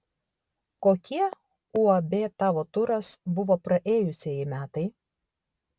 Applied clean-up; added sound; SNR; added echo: none; none; none; none.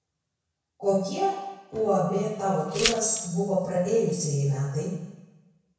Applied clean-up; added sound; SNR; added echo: none; Glass; 4 dB; reverberation time 1.0 s.